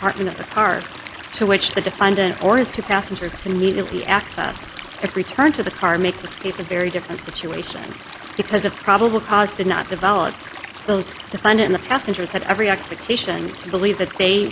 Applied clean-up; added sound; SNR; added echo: none; Stream; 15 dB; none.